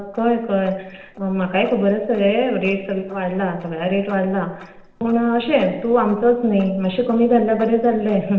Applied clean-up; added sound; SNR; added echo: neural separator model SepFormer DNS4.